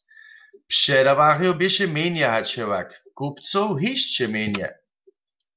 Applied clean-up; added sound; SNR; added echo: none; none; none; none.